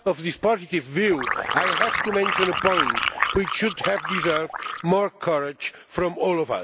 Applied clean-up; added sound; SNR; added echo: none; Liquid; -1 dB; none.